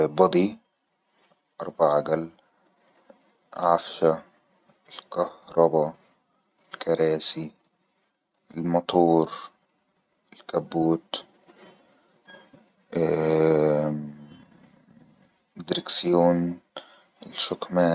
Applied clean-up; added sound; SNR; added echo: none; none; none; none.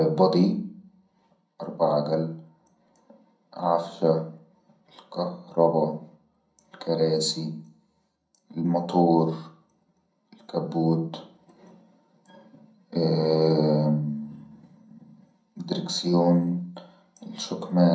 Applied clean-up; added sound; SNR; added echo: none; none; none; reverberation time 0.5 s.